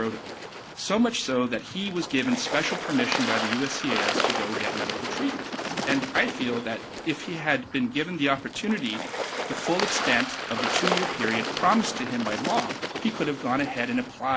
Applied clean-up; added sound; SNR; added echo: none; Water / Bird; 3 dB; none.